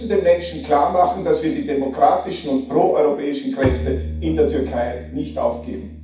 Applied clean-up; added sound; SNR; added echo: none; Bowed string instrument; 11 dB; reverberation time 0.6 s.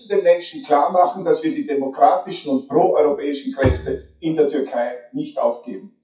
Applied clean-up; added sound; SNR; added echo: classical method WPE with log-MMSE.